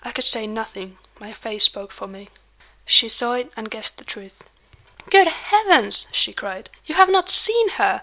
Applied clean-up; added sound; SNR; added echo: none; none; none; none.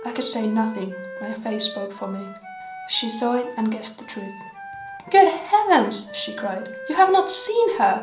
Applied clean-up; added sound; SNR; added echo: none; Wind instrument, woodwind instrument; 15 dB; reverberation time 0.6 s.